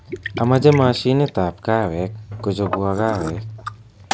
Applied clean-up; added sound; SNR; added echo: none; Liquid; 12 dB; none.